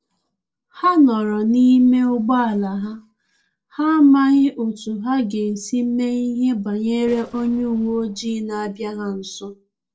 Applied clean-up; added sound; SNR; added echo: neural separator model SepFormer DNS4.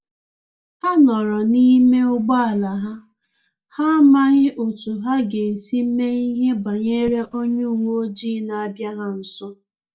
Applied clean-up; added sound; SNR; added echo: neural mask model DeepFilterNet 3.